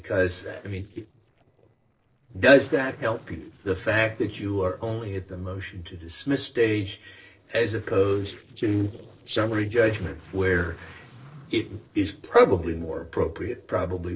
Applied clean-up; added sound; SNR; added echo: neural separator model SepFormer DNS4.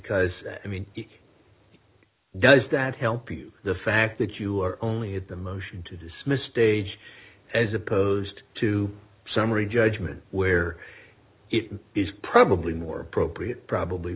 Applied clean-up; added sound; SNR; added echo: none; none; none; none.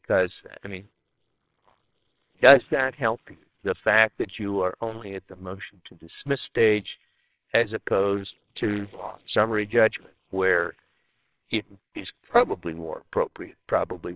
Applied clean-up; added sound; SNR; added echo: neural separator model SepFormer WHAMR!.